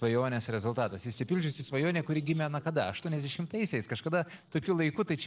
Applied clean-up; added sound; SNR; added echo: neural separator model SepFormer DNS4.